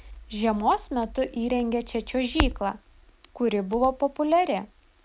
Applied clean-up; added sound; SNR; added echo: none; Crackle; 10 dB; none.